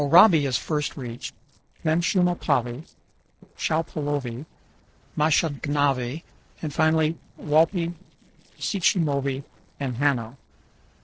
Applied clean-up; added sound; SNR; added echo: neural separator model SepFormer DNS4.